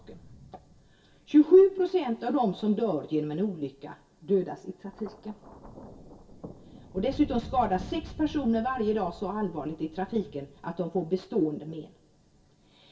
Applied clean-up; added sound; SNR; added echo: none; Thunder; 19 dB; reverberation time 0.2 s.